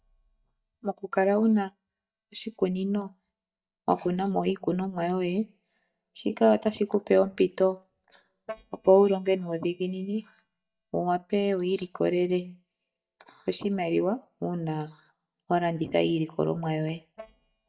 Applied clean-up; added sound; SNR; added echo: neural mask model DeepFilterNet 3.